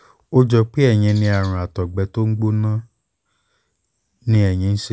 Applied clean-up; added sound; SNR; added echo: none; none; none; none.